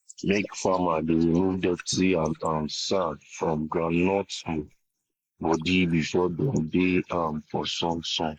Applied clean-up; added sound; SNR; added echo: neural mask model Resemble Enhance denoiser.